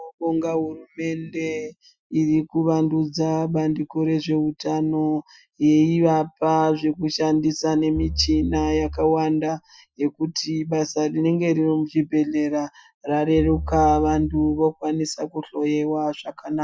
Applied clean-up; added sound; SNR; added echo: classical method Wiener filter.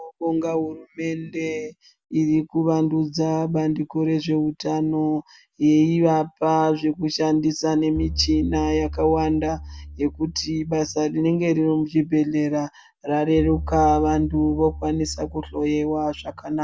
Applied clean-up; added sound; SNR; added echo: none; Bowed string instrument; 11 dB; none.